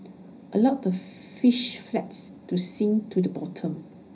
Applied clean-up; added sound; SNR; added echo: none; none; none; reverberation time 0.5 s.